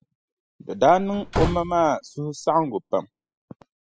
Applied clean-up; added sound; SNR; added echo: classical method spectral subtraction.